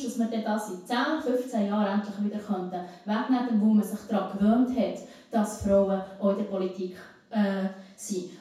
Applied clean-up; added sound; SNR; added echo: none; none; none; reverberation time 0.6 s.